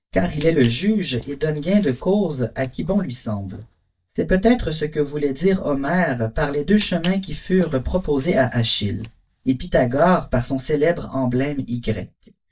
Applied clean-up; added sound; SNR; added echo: neural mask model DeepFilterNet 3.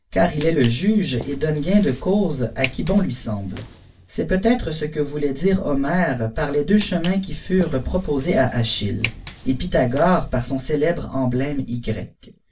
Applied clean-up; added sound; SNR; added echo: none; Walk, footsteps; 16 dB; reverberation time 0.2 s.